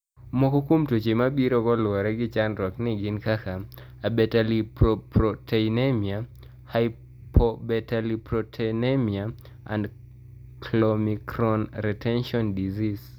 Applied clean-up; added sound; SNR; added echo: none; none; none; none.